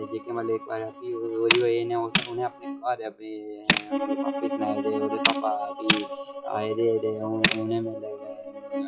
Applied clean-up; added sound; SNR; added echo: classical method log-MMSE.